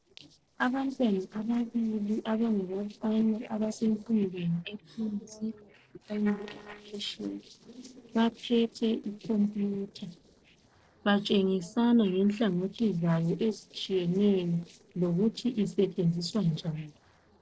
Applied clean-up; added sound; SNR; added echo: neural separator model SepFormer DNS4.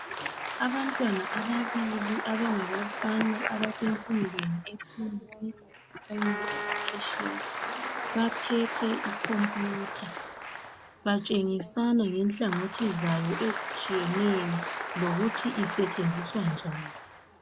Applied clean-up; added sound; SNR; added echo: none; Piano + Applause; 6 dB; none.